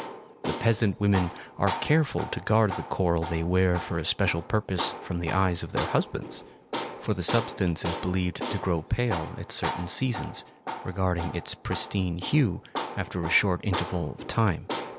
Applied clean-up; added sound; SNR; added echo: none; Tools; 9 dB; none.